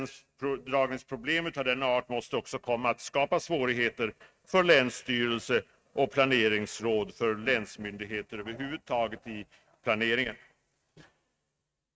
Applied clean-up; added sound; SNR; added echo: neural mask model RNNoise.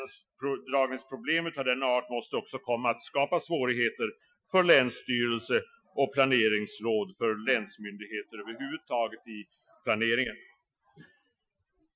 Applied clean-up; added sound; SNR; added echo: classical method Wiener filter.